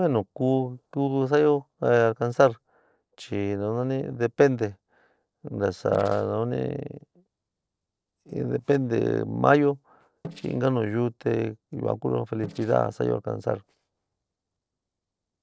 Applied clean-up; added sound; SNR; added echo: neural separator model SepFormer DNS4.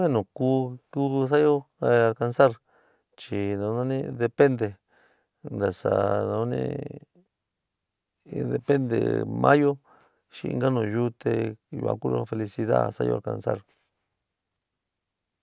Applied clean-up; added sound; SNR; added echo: none; none; none; none.